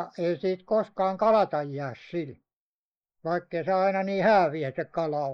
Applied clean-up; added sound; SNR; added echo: neural mask model Resemble Enhance denoiser.